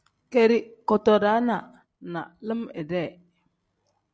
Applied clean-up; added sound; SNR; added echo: none; none; none; none.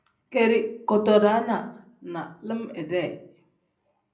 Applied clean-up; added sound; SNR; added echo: none; none; none; reverberation time 0.5 s.